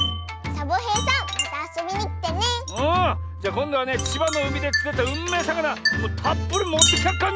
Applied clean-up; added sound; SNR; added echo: none; Wind chime; 5 dB; none.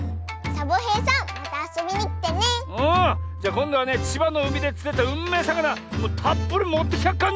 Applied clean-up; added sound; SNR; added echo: none; none; none; none.